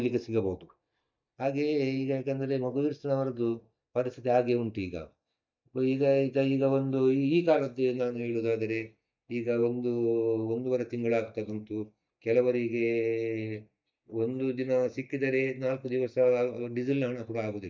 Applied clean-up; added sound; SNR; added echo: neural mask model DeepFilterNet 3.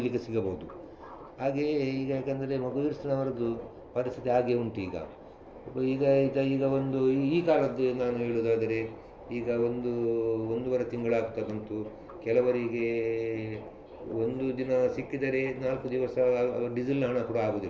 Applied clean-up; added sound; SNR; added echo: none; Subway, metro, underground; 16 dB; none.